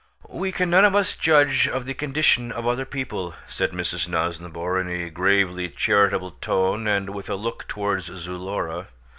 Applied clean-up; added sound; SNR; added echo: none; none; none; none.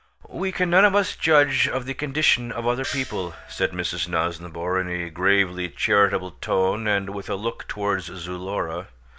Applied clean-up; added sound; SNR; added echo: none; Gong; 12 dB; none.